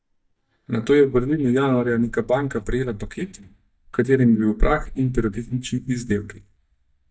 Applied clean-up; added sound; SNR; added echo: neural mask model DeepFilterNet 3.